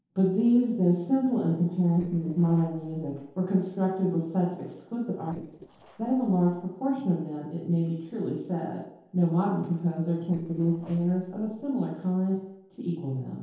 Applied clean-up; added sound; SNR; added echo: neural separator model SepFormer DNS4.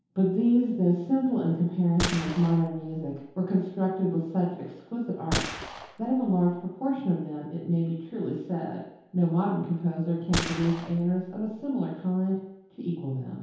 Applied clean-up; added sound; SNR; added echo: none; Gunshot, gunfire; 7 dB; reverberation time 0.8 s.